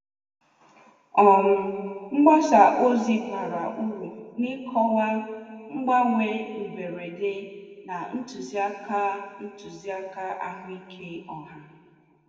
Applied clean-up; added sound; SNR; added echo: none; none; none; reverberation time 2.1 s.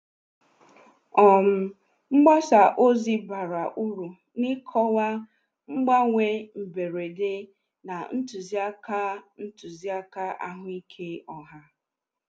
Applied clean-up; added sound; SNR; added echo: none; none; none; none.